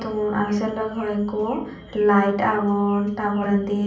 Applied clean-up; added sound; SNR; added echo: none; none; none; reverberation time 0.6 s.